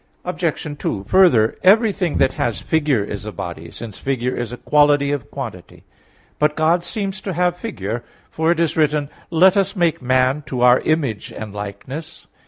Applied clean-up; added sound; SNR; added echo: none; none; none; none.